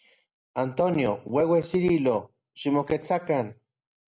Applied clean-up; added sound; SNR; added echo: none; none; none; none.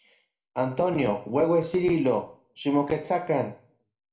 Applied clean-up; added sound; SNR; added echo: none; none; none; reverberation time 0.4 s.